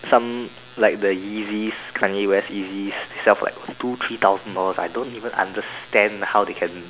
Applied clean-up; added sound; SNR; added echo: none; none; none; none.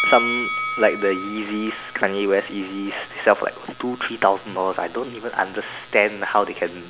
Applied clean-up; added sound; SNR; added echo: none; Bell; 9 dB; none.